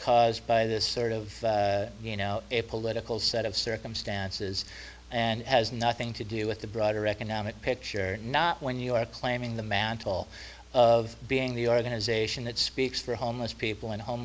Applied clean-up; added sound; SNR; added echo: none; none; none; none.